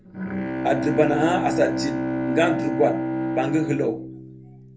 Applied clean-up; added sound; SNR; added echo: none; Bowed string instrument; 2 dB; reverberation time 0.3 s.